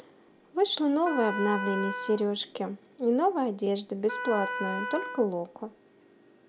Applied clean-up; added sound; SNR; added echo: none; Wind instrument, woodwind instrument; 8 dB; none.